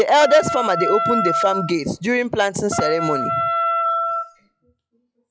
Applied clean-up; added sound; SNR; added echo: classical method log-MMSE.